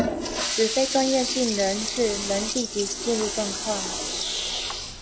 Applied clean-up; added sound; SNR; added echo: none; Toilet flush; 2 dB; none.